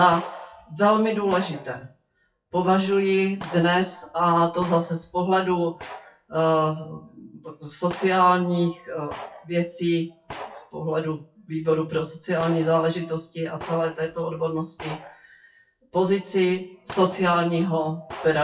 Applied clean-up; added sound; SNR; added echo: classical method WPE with log-MMSE.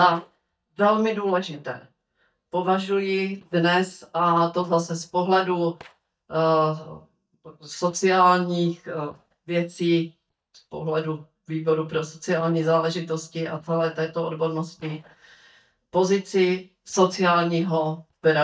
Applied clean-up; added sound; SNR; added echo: neural mask model DeepFilterNet 3.